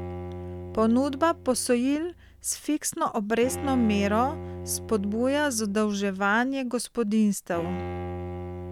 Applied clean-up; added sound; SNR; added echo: none; Bowed string instrument; 11 dB; none.